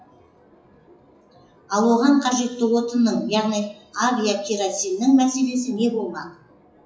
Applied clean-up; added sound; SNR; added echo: classical method WPE with log-MMSE.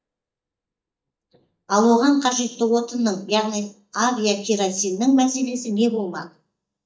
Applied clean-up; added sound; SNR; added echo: neural mask model DeepFilterNet 3.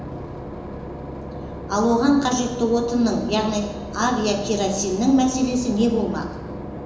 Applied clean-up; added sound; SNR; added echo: none; Engine / Boat, Water vehicle; 10 dB; reverberation time 1.0 s.